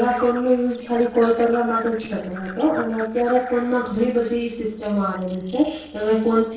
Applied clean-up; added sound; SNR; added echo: neural separator model SepFormer DNS4.